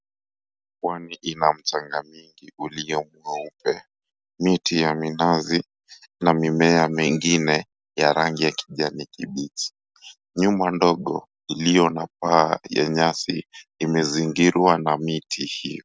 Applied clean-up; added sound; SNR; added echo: none; none; none; none.